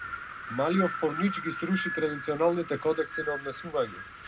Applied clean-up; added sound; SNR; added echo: none; Wind; 7 dB; reverberation time 0.2 s.